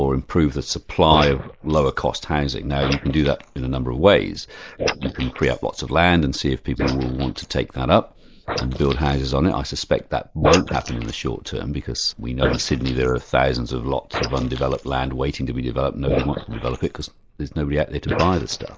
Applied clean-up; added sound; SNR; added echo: neural mask model Resemble Enhance denoiser.